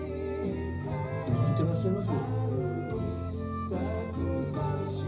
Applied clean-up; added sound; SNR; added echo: none; Wind instrument, woodwind instrument; 14 dB; reverberation time 0.5 s.